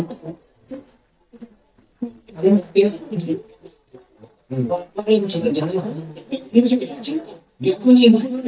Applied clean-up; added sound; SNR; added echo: neural mask model DeepFilterNet 3.